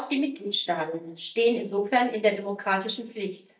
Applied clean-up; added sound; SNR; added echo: neural mask model DeepFilterNet 3.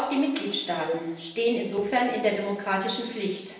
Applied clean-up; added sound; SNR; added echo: none; Cowbell; 12 dB; reverberation time 0.9 s.